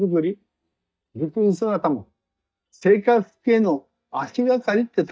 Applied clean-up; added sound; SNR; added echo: neural mask model DeepFilterNet 3.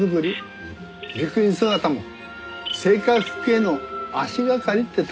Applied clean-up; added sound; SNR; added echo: none; Bird vocalization, bird call, bird song; 16 dB; reverberation time 0.3 s.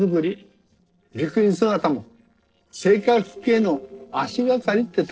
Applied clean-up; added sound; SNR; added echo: neural separator model SepFormer DNS4.